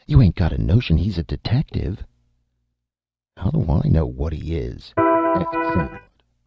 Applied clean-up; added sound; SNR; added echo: neural mask model RNNoise.